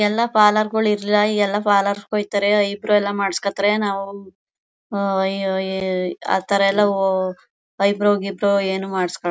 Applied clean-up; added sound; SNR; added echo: none; none; none; none.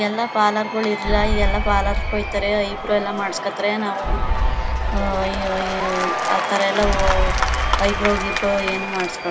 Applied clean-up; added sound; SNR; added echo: none; Applause / Crowd / Cheering + Boom; -1 dB; none.